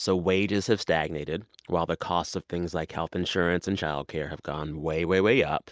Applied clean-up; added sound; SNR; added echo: none; none; none; none.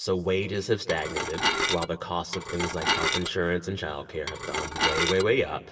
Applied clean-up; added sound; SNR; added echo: none; Dishes, pots, and pans / Glass; 0 dB; reverberation time 2.9 s.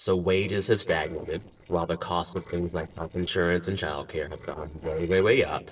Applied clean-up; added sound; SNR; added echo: neural separator model SepFormer DNS4.